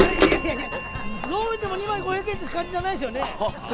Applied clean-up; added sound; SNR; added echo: none; Bird vocalization, bird call, bird song / Telephone; 0 dB; none.